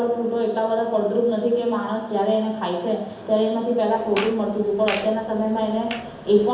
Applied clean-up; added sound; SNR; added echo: none; Fart; 14 dB; reverberation time 0.9 s.